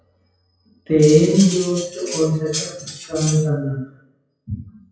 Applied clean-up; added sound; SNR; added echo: classical method WPE with log-MMSE.